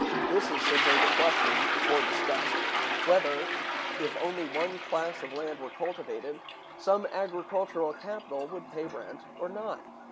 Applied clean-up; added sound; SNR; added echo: none; Toilet flush; -1 dB; none.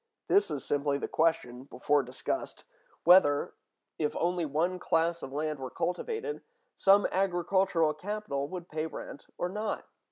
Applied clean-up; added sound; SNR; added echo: none; none; none; none.